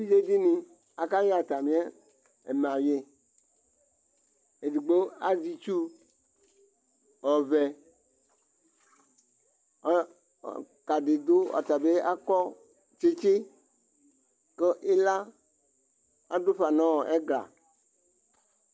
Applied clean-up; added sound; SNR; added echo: none; none; none; none.